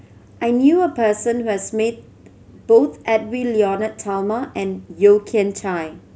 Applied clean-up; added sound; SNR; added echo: none; none; none; none.